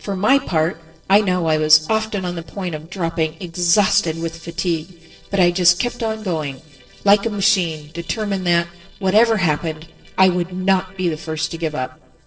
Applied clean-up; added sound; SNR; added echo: neural separator model SepFormer DNS4.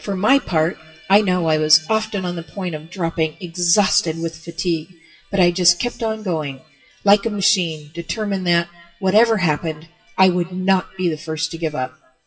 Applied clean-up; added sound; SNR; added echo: classical method WPE with log-MMSE.